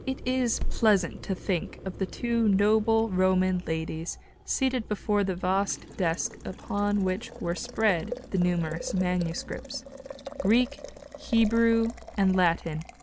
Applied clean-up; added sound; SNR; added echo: none; Boiling; 16 dB; none.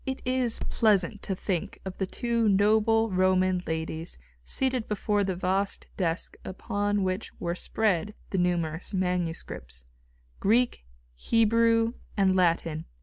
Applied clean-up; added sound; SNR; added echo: none; none; none; none.